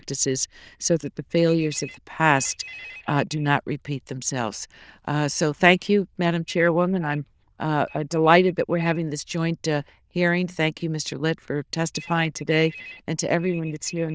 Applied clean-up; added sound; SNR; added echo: neural diffusion model UNIVERSE++.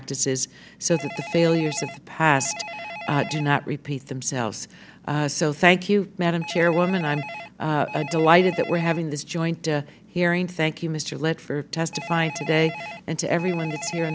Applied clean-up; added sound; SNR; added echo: none; Telephone; 15 dB; none.